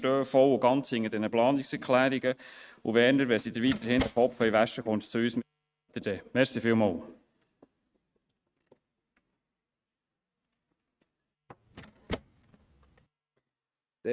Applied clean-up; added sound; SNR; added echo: neural mask model RNNoise.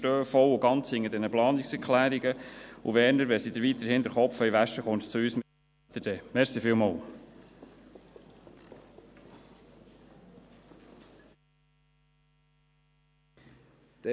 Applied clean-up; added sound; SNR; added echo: none; none; none; none.